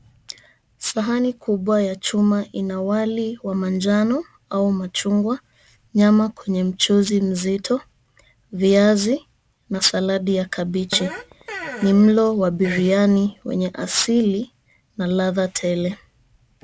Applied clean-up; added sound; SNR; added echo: none; Fart; 14 dB; none.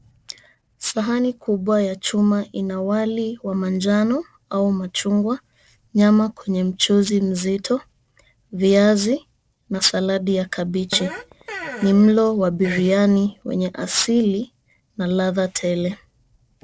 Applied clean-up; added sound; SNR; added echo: neural separator model SepFormer DNS4.